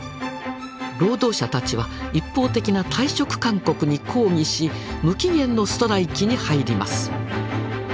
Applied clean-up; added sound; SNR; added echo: none; none; none; none.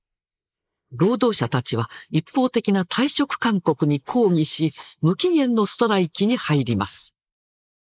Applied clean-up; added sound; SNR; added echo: neural mask model Resemble Enhance denoiser.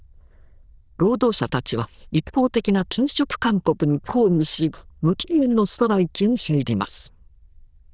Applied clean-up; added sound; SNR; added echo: neural diffusion model UNIVERSE++.